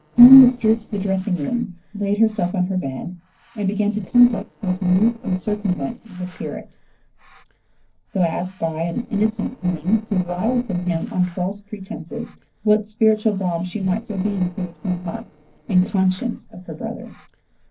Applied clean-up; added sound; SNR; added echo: neural separator model SepFormer DNS4.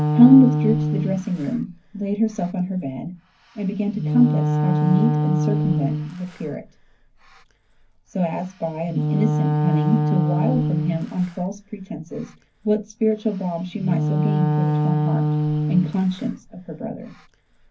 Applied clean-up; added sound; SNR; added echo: none; Wind instrument, woodwind instrument; 1 dB; reverberation time 0.3 s.